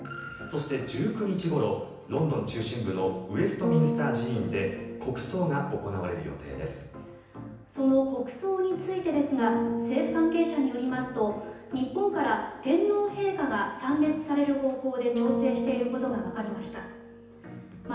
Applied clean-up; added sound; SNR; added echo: none; Bass guitar; 8 dB; reverberation time 0.9 s.